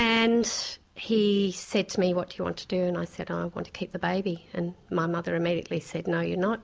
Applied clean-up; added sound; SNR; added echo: none; none; none; none.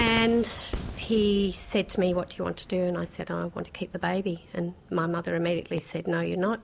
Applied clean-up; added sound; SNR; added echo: none; Cheering / Fireworks; 14 dB; none.